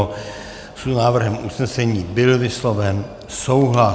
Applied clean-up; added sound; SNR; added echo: none; none; none; none.